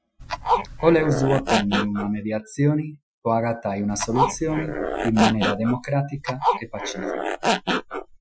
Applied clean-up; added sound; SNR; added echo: classical method Wiener filter.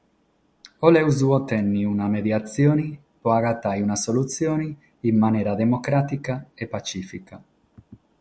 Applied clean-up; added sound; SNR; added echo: none; none; none; none.